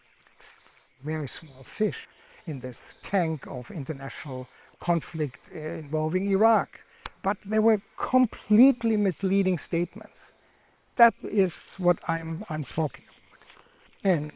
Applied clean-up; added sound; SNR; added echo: neural separator model SepFormer WHAM!.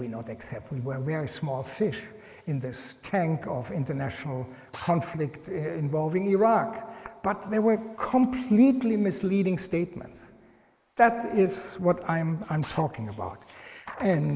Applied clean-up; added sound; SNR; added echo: neural mask model Resemble Enhance denoiser.